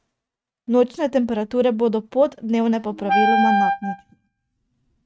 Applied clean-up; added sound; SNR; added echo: neural mask model RNNoise.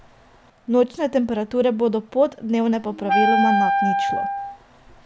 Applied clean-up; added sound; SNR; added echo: none; Wind instrument, woodwind instrument; -1 dB; none.